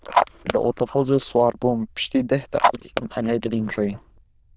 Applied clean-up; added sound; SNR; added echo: neural diffusion model UNIVERSE++.